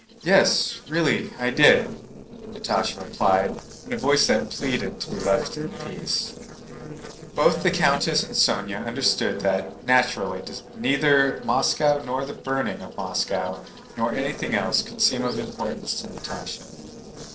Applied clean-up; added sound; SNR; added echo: neural separator model SepFormer DNS4.